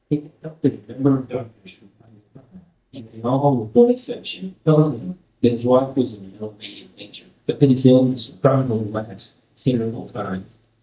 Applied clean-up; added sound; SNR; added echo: neural mask model DeepFilterNet 3.